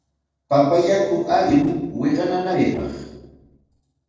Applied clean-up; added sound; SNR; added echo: neural separator model SepFormer DNS4.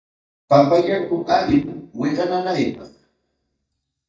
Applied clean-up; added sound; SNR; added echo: neural mask model DeepFilterNet 3.